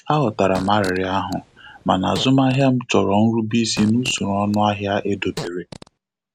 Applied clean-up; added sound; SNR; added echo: none; Fart; 17 dB; none.